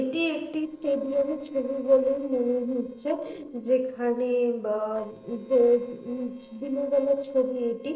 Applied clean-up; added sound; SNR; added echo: neural separator model SepFormer DNS4.